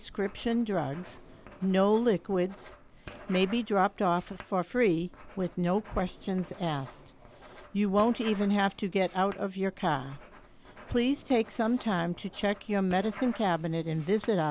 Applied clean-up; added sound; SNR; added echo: none; Writing; 19 dB; none.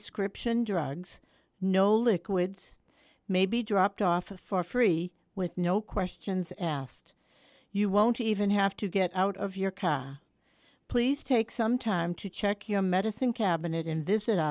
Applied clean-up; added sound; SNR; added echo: none; none; none; none.